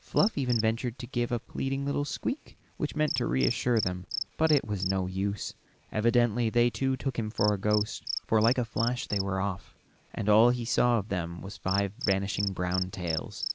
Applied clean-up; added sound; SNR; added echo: none; Cricket; 11 dB; none.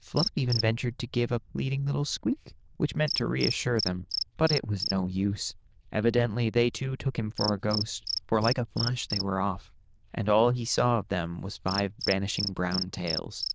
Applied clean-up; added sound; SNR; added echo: neural diffusion model UNIVERSE++.